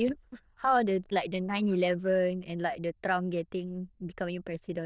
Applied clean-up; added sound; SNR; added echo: neural diffusion model UNIVERSE++.